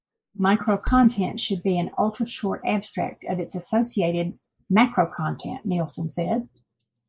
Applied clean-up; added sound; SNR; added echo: neural mask model Resemble Enhance denoiser.